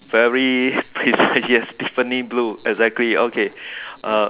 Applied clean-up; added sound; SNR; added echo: none; none; none; none.